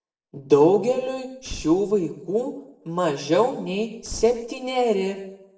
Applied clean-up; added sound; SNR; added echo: neural separator model SepFormer DNS4.